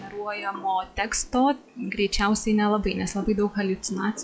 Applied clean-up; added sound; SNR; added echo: classical method log-MMSE.